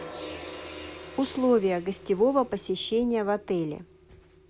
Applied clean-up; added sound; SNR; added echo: none; Gong; 16 dB; none.